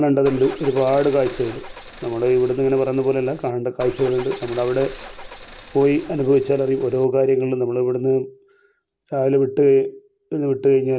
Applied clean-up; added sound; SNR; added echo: none; Car; 17 dB; none.